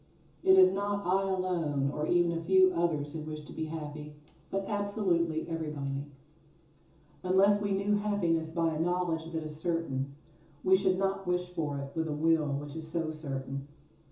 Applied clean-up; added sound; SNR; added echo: none; none; none; reverberation time 0.7 s.